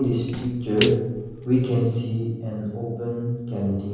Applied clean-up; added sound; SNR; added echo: none; Splash, splatter; 13 dB; reverberation time 1.3 s.